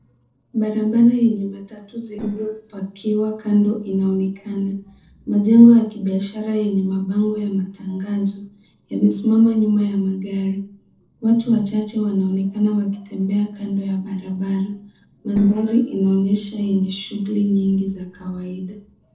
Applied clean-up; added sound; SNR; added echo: neural separator model SepFormer DNS4.